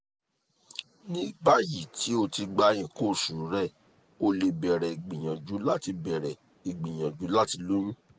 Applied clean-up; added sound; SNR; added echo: none; none; none; none.